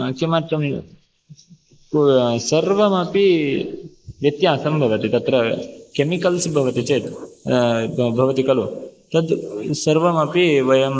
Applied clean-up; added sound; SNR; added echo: neural mask model Resemble Enhance denoiser.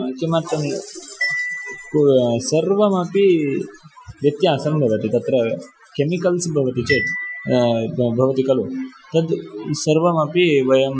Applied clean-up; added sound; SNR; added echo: classical method Wiener filter.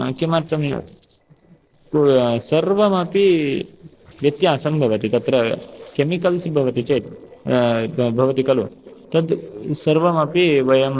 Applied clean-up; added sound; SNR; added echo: neural separator model SepFormer DNS4.